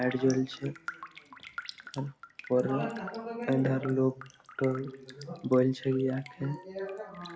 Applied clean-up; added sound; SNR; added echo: none; Raindrop; 17 dB; none.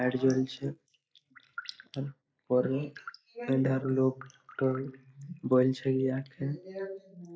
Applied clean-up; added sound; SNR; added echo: neural mask model Resemble Enhance denoiser.